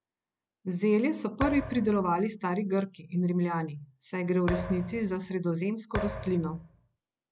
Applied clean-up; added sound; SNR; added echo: none; Thump, thud; 9 dB; none.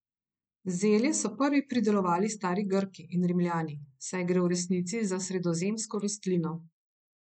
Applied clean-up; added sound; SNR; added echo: neural mask model Resemble Enhance denoiser.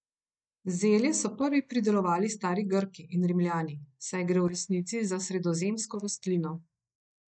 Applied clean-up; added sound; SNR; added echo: neural mask model DeepFilterNet 3.